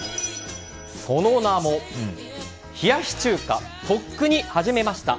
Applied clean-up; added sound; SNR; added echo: none; none; none; none.